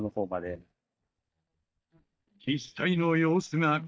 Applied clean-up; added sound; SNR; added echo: neural mask model DeepFilterNet 3.